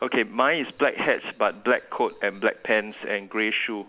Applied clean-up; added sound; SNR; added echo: none; none; none; none.